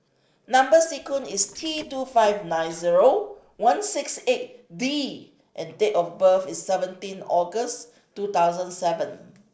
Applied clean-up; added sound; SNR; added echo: neural separator model SepFormer DNS4.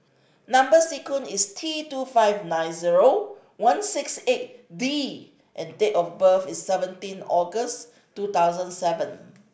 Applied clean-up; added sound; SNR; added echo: none; none; none; none.